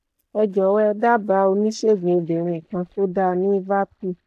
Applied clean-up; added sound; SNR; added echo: neural mask model DeepFilterNet 3.